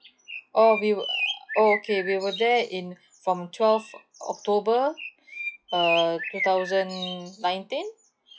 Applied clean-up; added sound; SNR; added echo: classical method log-MMSE.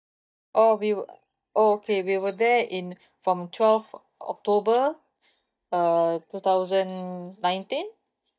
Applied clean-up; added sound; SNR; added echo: neural mask model DeepFilterNet 3.